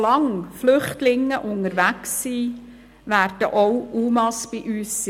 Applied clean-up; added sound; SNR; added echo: none; none; none; none.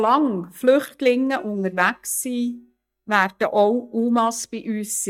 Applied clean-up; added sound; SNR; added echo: neural mask model DeepFilterNet 3.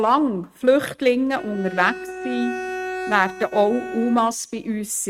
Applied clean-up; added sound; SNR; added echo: neural mask model RNNoise.